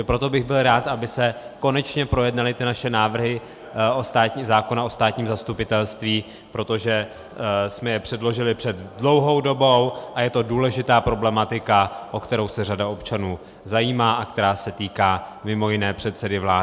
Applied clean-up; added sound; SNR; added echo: none; none; none; none.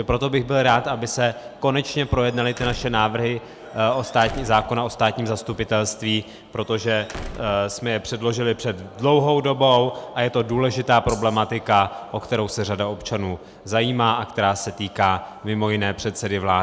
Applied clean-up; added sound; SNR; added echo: none; Rattle (instrument) + Squeak / Slam / Wood; 15 dB; none.